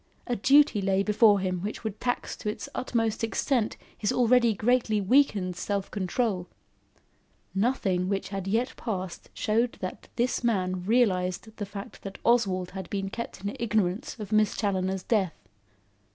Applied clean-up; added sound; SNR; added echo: none; none; none; none.